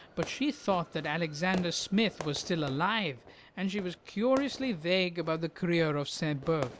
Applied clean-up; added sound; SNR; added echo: none; Fireworks; 16 dB; none.